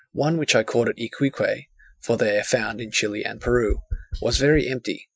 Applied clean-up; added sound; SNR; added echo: classical method Wiener filter.